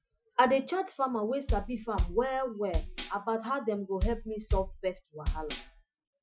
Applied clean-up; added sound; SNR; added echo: classical method Wiener filter.